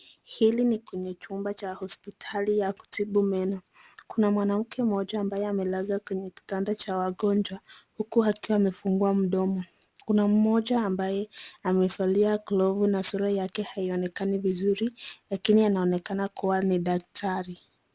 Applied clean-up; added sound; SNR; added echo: none; none; none; none.